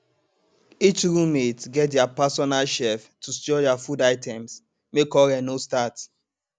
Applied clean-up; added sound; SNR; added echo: none; none; none; none.